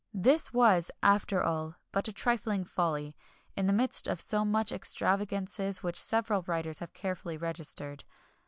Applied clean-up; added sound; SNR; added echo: none; none; none; none.